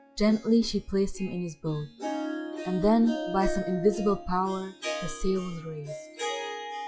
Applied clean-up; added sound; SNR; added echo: classical method log-MMSE.